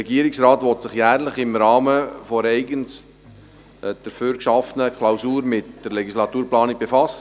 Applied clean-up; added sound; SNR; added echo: none; none; none; none.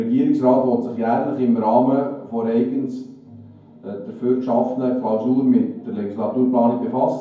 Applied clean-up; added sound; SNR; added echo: none; none; none; reverberation time 0.9 s.